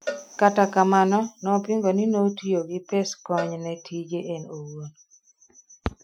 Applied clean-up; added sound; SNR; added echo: classical method Wiener filter.